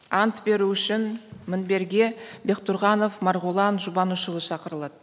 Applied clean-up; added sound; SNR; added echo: none; none; none; none.